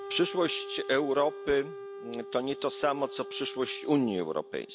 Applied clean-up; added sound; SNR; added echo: none; Wind instrument, woodwind instrument; 12 dB; none.